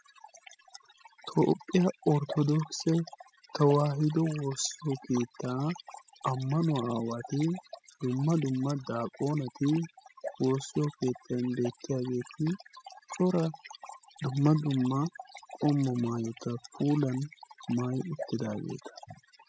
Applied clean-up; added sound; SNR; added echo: classical method spectral subtraction.